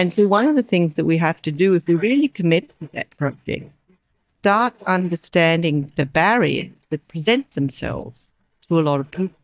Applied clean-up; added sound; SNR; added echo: neural mask model DeepFilterNet 3.